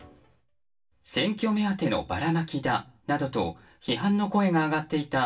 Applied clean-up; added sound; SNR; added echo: none; none; none; reverberation time 0.2 s.